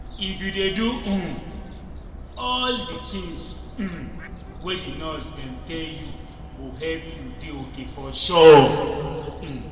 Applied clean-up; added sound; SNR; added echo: none; Fowl; 14 dB; reverberation time 1.9 s.